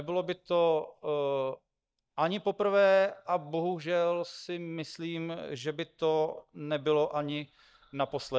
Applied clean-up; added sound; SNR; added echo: neural mask model DeepFilterNet 3.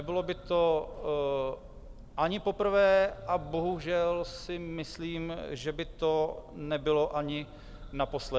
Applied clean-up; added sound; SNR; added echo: none; Church bell; 16 dB; none.